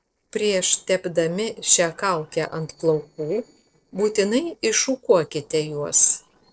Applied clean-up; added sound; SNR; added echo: neural separator model SepFormer DNS4.